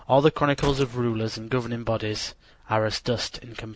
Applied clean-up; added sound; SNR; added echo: none; Gunshot, gunfire; 16 dB; none.